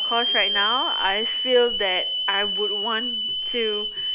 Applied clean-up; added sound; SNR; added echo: none; Hiss / Alarm; 0 dB; none.